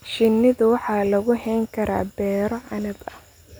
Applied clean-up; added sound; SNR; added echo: none; none; none; none.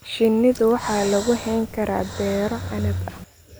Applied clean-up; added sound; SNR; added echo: none; Breathing; 9 dB; none.